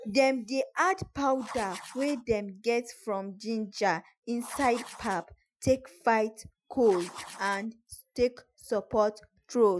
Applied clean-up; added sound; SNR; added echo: classical method Wiener filter.